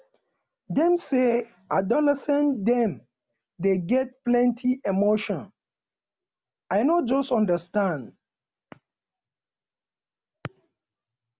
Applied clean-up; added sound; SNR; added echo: none; none; none; none.